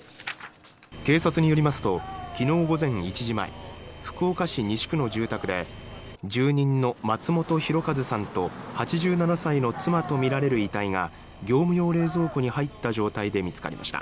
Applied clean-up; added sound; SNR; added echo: none; Dog; 20 dB; none.